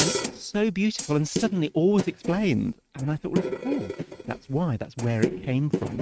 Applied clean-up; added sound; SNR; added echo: neural mask model RNNoise.